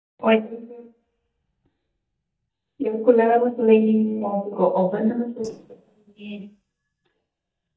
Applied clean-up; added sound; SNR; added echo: neural mask model DeepFilterNet 3.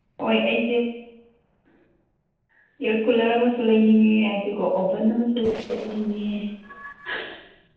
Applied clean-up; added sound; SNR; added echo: neural separator model SepFormer DNS4.